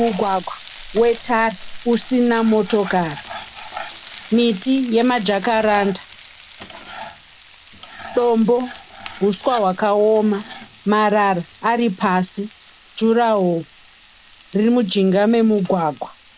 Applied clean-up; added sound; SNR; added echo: none; Frying (food); 18 dB; none.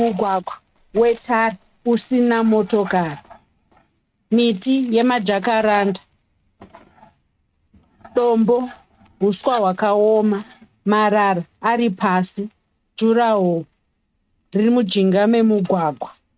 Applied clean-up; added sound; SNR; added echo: neural mask model RNNoise.